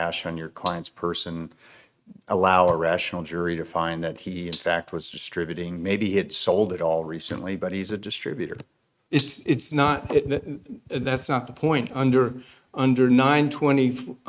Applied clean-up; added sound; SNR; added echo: neural mask model RNNoise.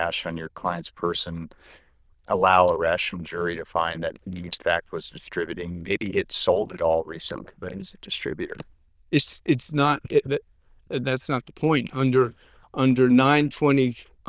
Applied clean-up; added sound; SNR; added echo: neural diffusion model UNIVERSE++.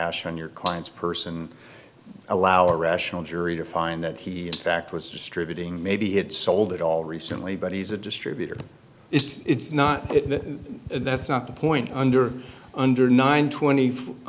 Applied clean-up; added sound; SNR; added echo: none; Gunshot, gunfire; 20 dB; none.